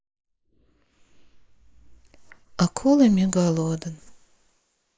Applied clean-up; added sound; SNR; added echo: neural mask model Resemble Enhance denoiser.